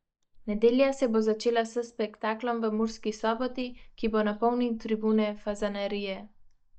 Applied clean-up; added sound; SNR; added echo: neural mask model DeepFilterNet 3.